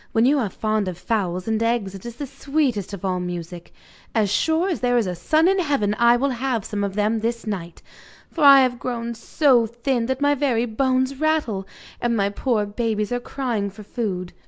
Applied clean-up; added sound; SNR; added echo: none; none; none; none.